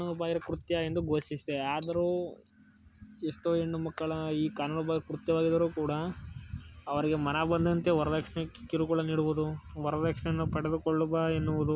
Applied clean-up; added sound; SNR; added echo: none; none; none; none.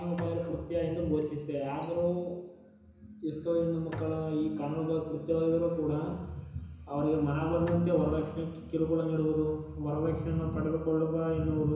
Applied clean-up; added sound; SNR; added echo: none; Bowed string instrument; 18 dB; reverberation time 1.0 s.